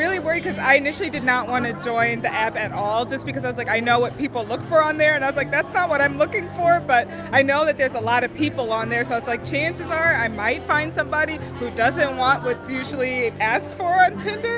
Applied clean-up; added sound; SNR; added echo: none; none; none; none.